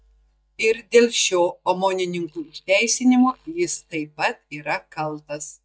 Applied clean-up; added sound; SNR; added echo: neural mask model DeepFilterNet 3.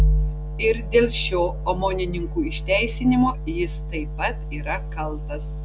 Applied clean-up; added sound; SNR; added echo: none; none; none; none.